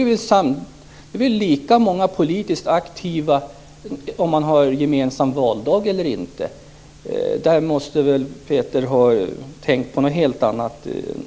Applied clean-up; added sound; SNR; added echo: none; none; none; none.